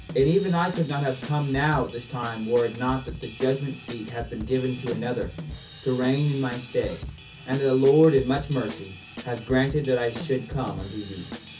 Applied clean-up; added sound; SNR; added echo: none; Drum / Drum kit; 13 dB; reverberation time 0.3 s.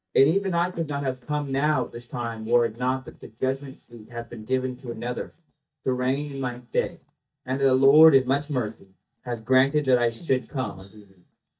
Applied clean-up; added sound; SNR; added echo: neural mask model DeepFilterNet 3.